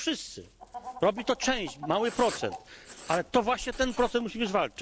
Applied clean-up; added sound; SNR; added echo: none; Chicken, rooster + Writing; 15 dB; none.